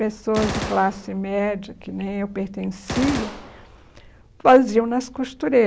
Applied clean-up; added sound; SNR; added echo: none; Gunshot, gunfire; 12 dB; none.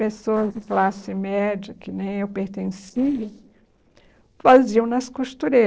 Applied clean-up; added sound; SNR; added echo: neural separator model SepFormer DNS4.